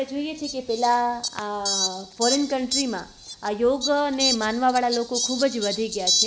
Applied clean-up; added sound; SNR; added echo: none; Fowl; 4 dB; none.